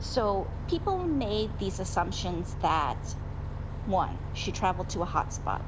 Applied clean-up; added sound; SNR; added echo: none; Bus; 4 dB; none.